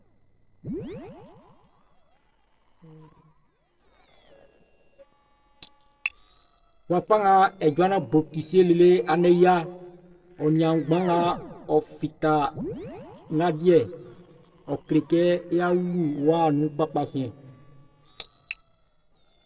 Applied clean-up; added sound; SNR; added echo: neural separator model SepFormer DNS4.